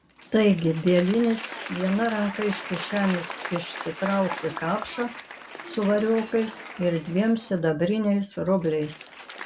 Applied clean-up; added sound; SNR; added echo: none; Applause / Crowd; 13 dB; none.